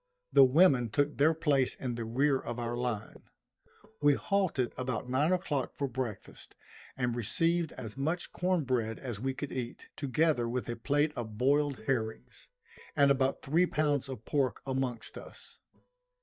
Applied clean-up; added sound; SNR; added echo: neural mask model DeepFilterNet 3.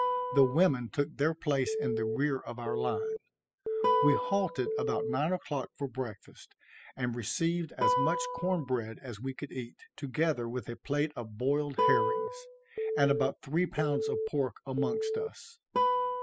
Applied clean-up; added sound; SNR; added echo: classical method spectral subtraction.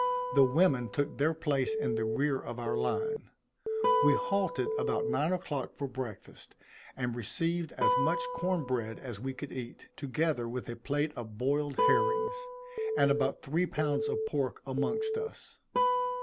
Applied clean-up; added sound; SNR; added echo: none; Guitar + Telephone; 2 dB; none.